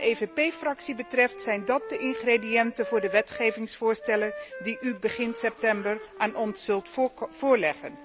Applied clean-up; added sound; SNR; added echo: none; Wind instrument, woodwind instrument; 14 dB; none.